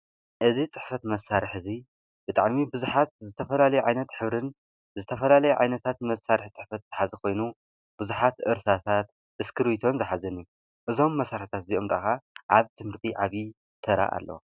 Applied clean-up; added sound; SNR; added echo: none; none; none; none.